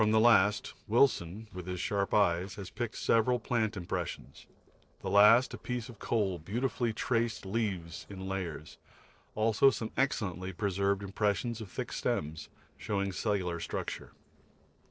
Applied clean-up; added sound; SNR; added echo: neural separator model SepFormer DNS4.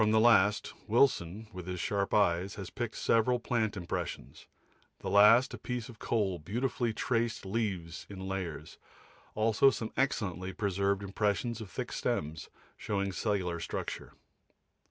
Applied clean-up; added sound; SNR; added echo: none; none; none; none.